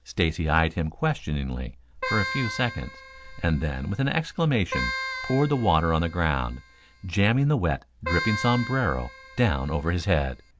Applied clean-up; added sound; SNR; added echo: none; Keyboard (musical); 10 dB; none.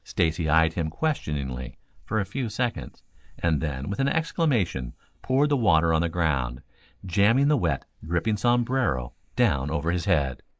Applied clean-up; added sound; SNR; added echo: neural mask model Resemble Enhance denoiser.